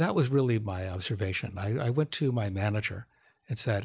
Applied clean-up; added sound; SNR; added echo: none; none; none; none.